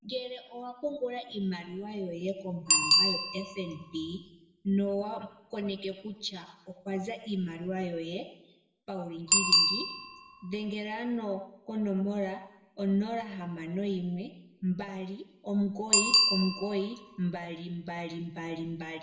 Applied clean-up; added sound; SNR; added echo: none; Bicycle bell; 0 dB; reverberation time 0.8 s.